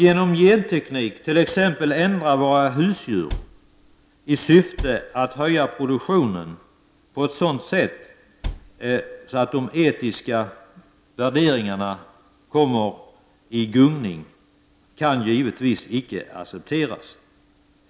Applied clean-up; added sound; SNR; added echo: none; Cupboard open or close; 12 dB; none.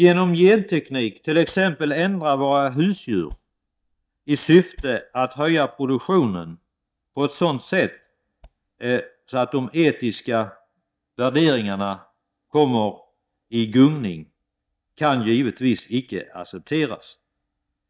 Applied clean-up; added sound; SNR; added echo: neural mask model DeepFilterNet 3.